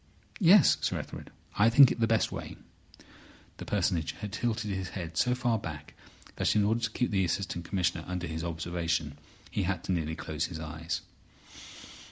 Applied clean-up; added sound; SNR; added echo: none; none; none; none.